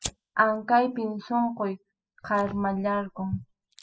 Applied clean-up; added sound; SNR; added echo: classical method spectral subtraction.